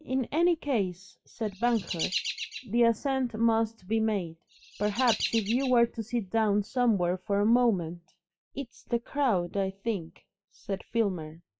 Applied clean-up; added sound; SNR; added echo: classical method log-MMSE.